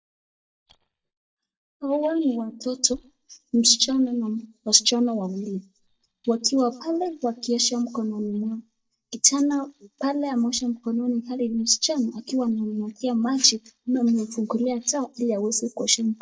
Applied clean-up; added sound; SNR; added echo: neural mask model DeepFilterNet 3.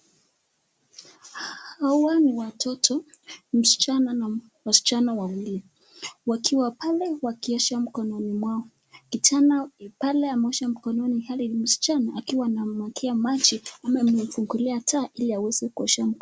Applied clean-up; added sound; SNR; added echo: none; none; none; none.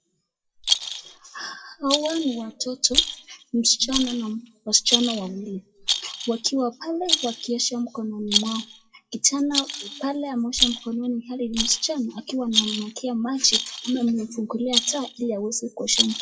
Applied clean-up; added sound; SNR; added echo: classical method WPE with log-MMSE.